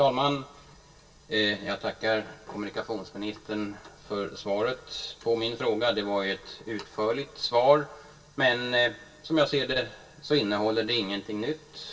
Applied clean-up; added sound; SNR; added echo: none; none; none; reverberation time 0.1 s.